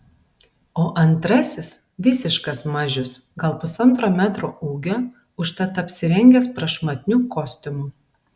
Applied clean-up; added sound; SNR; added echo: none; none; none; none.